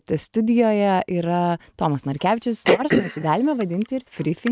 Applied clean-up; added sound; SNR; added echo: neural mask model RNNoise.